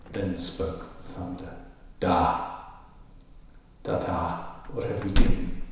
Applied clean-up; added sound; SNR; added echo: none; Slam; -1 dB; reverberation time 1.0 s.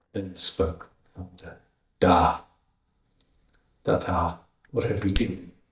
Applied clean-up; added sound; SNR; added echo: neural mask model DeepFilterNet 3.